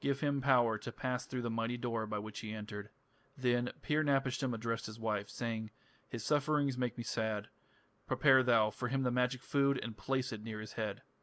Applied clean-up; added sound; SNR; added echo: none; none; none; none.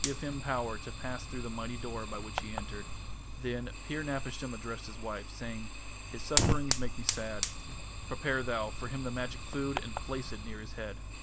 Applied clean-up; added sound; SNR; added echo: none; Fire; -2 dB; none.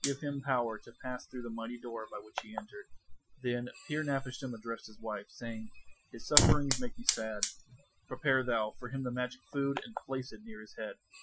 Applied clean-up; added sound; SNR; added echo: classical method Wiener filter.